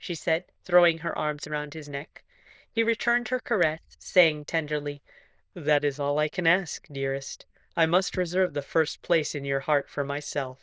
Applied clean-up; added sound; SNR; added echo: neural diffusion model UNIVERSE++.